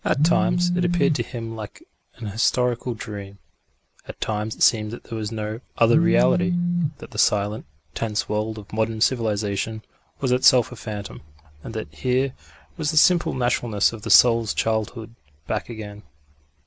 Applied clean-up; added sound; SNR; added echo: none; Telephone; -3 dB; none.